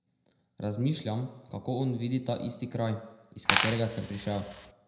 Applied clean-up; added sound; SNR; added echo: none; Coin (dropping); -2 dB; reverberation time 0.8 s.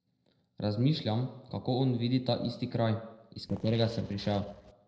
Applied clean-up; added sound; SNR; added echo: neural separator model SepFormer DNS4.